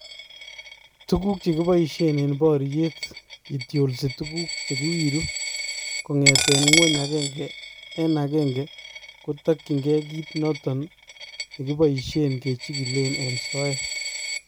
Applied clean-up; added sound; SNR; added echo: none; Coin (dropping); 5 dB; none.